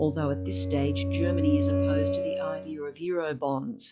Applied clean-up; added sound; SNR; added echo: classical method log-MMSE.